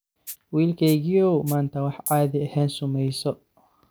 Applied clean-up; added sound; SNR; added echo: none; Rattle (instrument); 18 dB; none.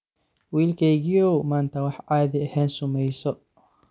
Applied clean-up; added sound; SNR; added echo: none; none; none; none.